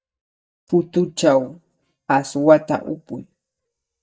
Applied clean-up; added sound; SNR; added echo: neural mask model DeepFilterNet 3.